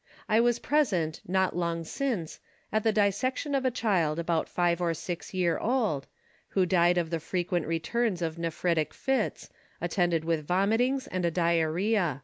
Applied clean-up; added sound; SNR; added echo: none; none; none; none.